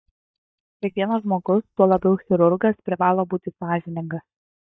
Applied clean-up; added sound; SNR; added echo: neural mask model DeepFilterNet 3.